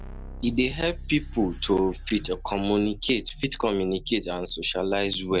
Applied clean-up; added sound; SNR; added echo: none; Keyboard (musical); 14 dB; none.